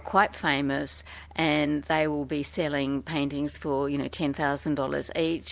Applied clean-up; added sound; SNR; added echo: none; none; none; none.